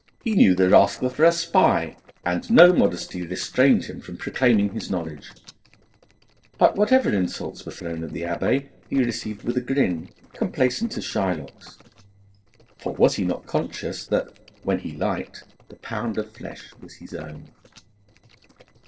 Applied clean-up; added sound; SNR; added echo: neural separator model SepFormer DNS4.